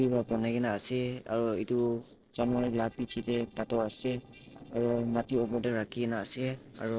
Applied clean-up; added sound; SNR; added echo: neural separator model SepFormer DNS4.